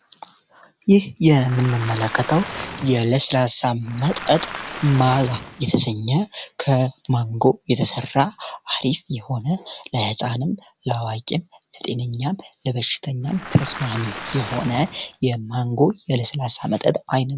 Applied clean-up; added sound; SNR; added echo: none; Waves, surf; 11 dB; none.